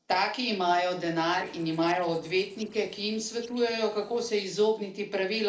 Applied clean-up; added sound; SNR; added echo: neural separator model SepFormer DNS4.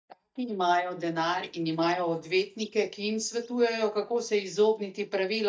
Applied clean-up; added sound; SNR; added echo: neural mask model DeepFilterNet 3.